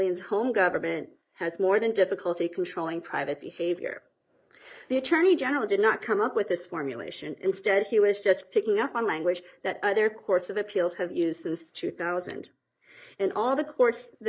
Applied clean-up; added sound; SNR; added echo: neural mask model Resemble Enhance denoiser.